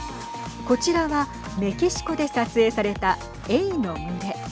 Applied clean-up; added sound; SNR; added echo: none; none; none; none.